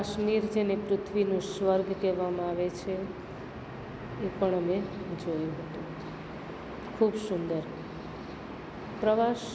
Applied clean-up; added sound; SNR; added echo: none; none; none; none.